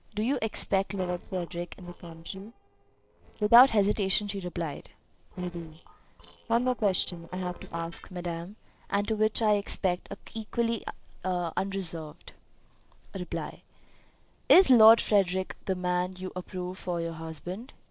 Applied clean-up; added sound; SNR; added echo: neural separator model SepFormer DNS4.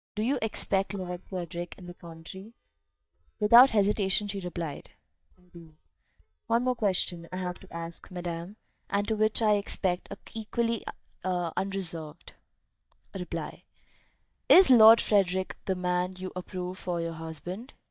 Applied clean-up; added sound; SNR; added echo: neural mask model DeepFilterNet 3.